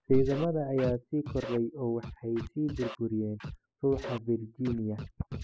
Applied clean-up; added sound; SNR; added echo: classical method spectral subtraction.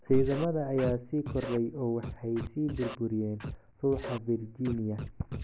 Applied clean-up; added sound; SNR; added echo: none; Scratching (performance technique); 10 dB; none.